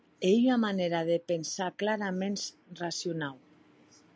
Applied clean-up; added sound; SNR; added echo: none; none; none; none.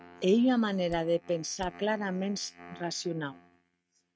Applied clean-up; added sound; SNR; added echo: neural mask model RNNoise.